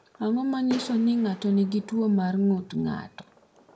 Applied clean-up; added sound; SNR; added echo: none; Fireworks; 20 dB; reverberation time 0.2 s.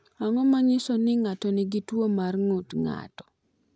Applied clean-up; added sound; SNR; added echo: none; none; none; none.